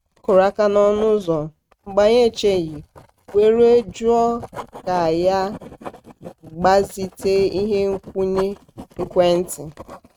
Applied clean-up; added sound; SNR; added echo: neural mask model RNNoise.